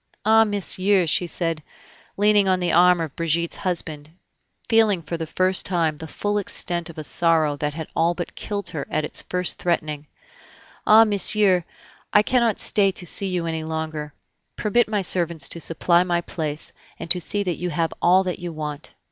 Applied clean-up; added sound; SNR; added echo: none; none; none; none.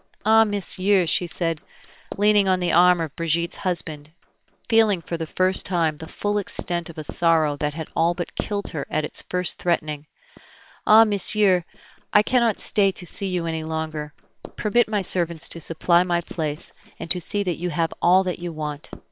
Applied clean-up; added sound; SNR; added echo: neural separator model SepFormer WHAM!.